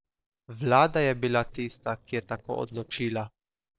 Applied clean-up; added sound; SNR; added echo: neural separator model SepFormer DNS4.